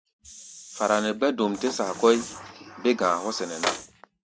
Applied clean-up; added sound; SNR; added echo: none; Hiss + Sliding door; 11 dB; none.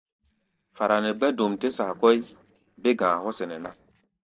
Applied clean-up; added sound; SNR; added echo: neural separator model SepFormer DNS4.